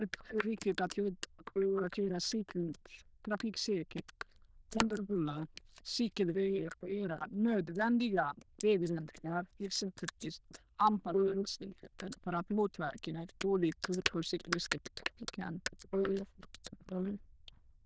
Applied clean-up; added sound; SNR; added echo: neural diffusion model UNIVERSE++.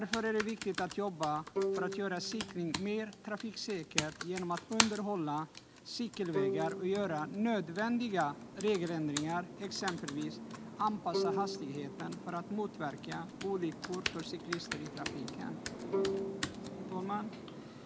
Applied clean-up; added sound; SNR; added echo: none; Bowed string instrument + Computer keyboard; 3 dB; none.